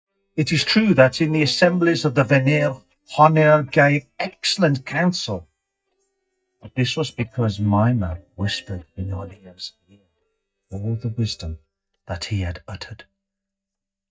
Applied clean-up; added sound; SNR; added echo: neural mask model DeepFilterNet 3.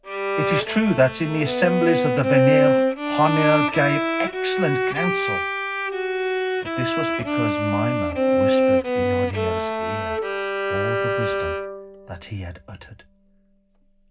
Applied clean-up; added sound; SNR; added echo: none; Bowed string instrument; -3 dB; reverberation time 0.4 s.